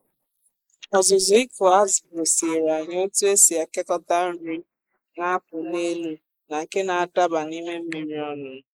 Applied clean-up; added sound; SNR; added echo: neural mask model Resemble Enhance denoiser.